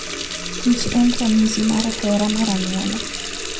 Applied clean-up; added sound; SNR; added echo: none; Water tap, faucet; 6 dB; reverberation time 0.3 s.